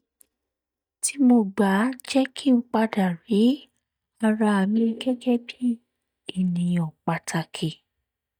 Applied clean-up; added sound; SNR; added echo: neural mask model DeepFilterNet 3.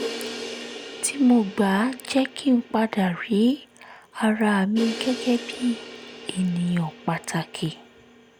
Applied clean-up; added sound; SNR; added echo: none; Crash cymbal; 13 dB; none.